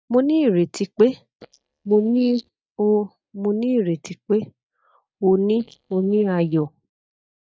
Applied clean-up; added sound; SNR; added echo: neural mask model DeepFilterNet 3.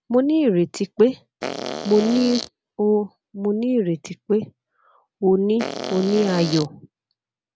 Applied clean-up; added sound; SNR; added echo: none; Fart; 7 dB; none.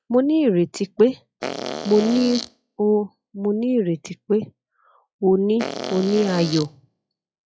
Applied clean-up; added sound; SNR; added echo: classical method log-MMSE.